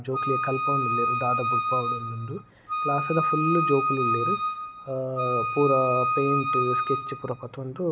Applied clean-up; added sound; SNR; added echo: none; Wind instrument, woodwind instrument; -1 dB; none.